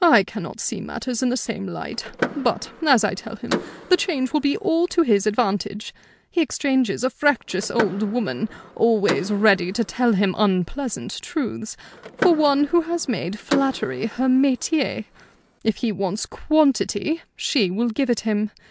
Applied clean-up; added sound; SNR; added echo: none; Door / Car; 11 dB; none.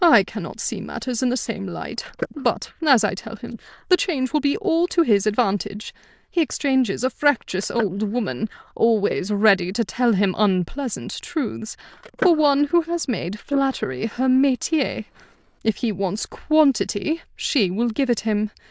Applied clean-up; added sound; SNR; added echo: neural diffusion model UNIVERSE++.